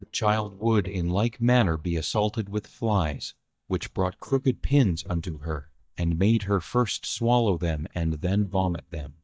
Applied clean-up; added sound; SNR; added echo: neural mask model DeepFilterNet 3.